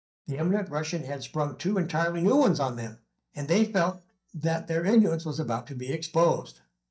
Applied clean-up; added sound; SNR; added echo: neural mask model DeepFilterNet 3.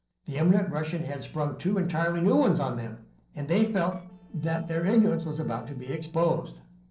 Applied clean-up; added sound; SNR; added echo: neural separator model SepFormer DNS4.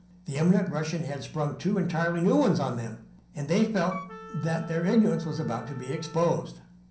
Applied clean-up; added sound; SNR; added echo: none; Wind instrument, woodwind instrument; 17 dB; reverberation time 0.6 s.